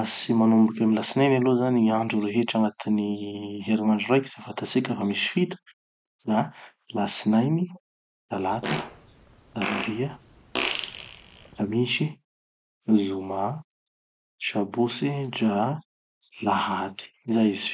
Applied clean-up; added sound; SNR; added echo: none; Fart; 8 dB; none.